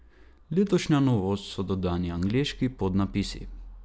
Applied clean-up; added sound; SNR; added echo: none; none; none; none.